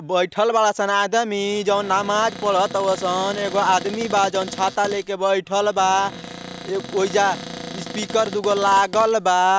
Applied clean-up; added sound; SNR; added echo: none; Cupboard open or close; 13 dB; none.